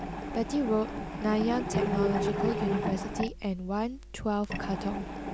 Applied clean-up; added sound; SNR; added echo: none; Mechanisms; 2 dB; none.